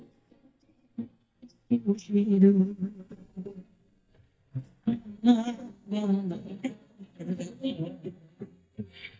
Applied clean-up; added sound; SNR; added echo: neural mask model DeepFilterNet 3.